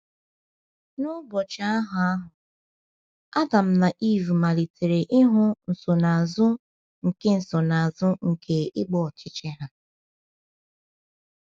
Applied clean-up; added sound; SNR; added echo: none; none; none; none.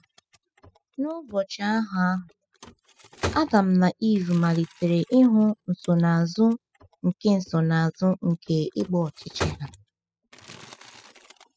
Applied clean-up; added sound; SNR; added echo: classical method spectral subtraction.